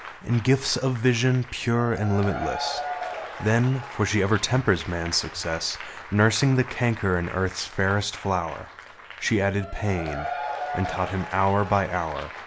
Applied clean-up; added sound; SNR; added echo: none; Applause / Crowd / Cheering; 11 dB; none.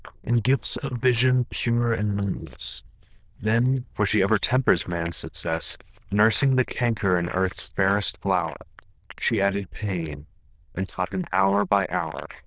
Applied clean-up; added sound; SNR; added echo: neural diffusion model UNIVERSE++.